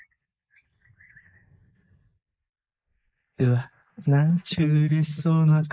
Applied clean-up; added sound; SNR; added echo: neural mask model Resemble Enhance denoiser.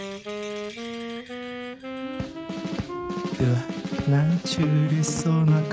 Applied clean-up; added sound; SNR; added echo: none; Wind instrument, woodwind instrument; 9 dB; none.